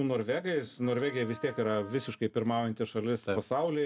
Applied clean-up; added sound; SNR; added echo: none; Wind instrument, woodwind instrument; 20 dB; none.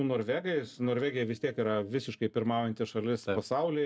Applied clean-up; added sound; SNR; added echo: neural separator model SepFormer DNS4.